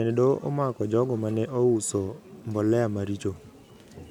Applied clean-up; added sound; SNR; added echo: none; none; none; none.